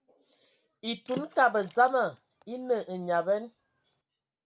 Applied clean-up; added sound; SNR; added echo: none; Water / Splash, splatter; 20 dB; none.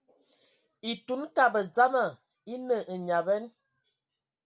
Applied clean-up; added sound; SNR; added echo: none; none; none; none.